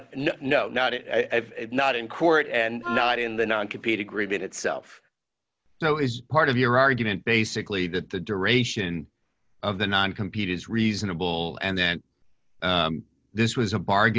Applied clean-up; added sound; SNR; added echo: none; Wind instrument, woodwind instrument; 9 dB; none.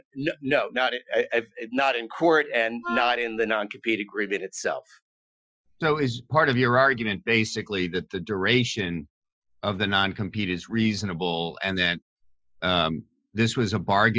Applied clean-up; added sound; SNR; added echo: classical method Wiener filter.